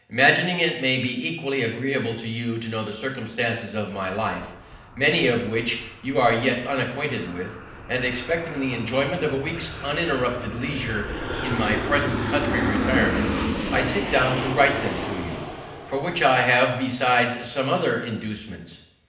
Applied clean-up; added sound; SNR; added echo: none; Aircraft; 7 dB; reverberation time 0.8 s.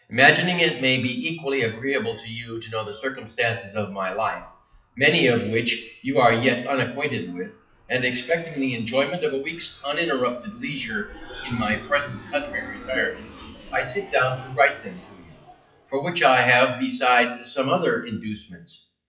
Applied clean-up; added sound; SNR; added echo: classical method WPE with log-MMSE.